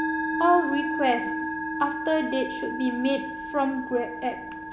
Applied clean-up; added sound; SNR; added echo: none; Musical instrument; 3 dB; none.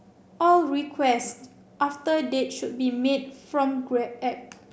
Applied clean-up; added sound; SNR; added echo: none; none; none; none.